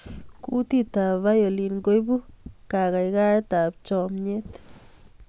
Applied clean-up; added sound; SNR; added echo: none; none; none; none.